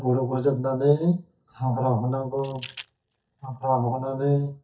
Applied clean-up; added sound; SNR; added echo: neural mask model DeepFilterNet 3.